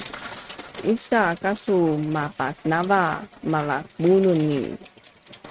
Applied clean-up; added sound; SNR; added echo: neural mask model RNNoise.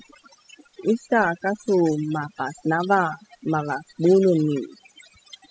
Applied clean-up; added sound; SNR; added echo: classical method spectral subtraction.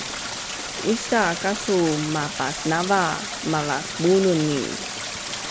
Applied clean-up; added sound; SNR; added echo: none; Stream; 7 dB; none.